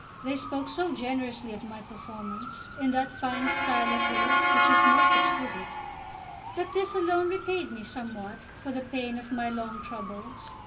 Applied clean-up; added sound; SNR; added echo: none; Motor vehicle (road) / Siren; -2 dB; reverberation time 0.2 s.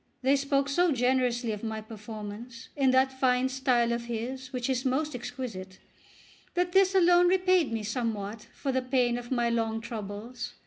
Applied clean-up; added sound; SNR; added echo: none; none; none; none.